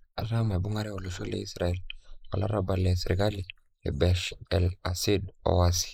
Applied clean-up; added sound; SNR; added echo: neural mask model Resemble Enhance denoiser.